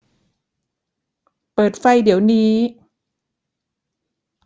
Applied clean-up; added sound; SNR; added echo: none; none; none; none.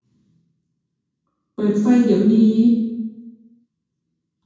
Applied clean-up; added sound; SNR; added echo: none; none; none; reverberation time 1.1 s.